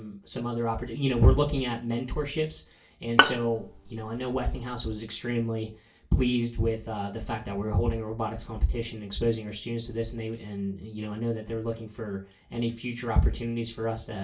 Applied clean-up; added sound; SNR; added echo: none; Bowed string instrument; 0 dB; reverberation time 0.3 s.